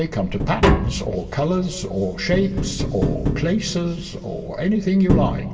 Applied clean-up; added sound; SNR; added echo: none; Tap; 2 dB; reverberation time 2.1 s.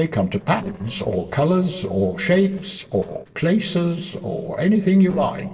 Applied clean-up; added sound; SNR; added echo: neural separator model SepFormer DNS4.